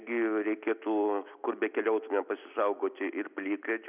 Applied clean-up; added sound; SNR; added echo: none; none; none; none.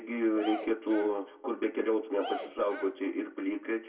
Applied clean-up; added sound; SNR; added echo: none; Cheering; 10 dB; reverberation time 0.2 s.